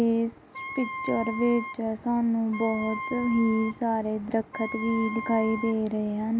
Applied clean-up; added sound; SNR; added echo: none; Wind instrument, woodwind instrument; 10 dB; none.